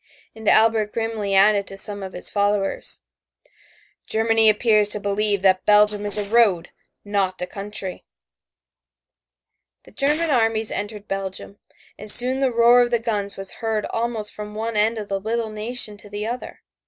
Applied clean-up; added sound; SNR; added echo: neural separator model SepFormer DNS4.